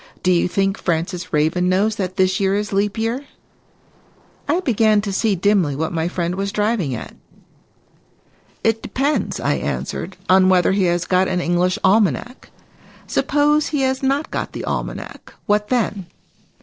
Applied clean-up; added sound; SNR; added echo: neural separator model SepFormer DNS4.